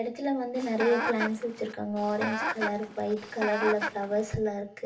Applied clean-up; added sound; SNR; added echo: none; Chicken, rooster; 5 dB; reverberation time 0.2 s.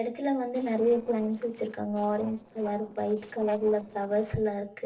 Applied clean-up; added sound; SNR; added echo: neural separator model SepFormer DNS4.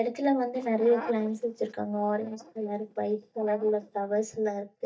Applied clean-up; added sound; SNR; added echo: neural mask model DeepFilterNet 3.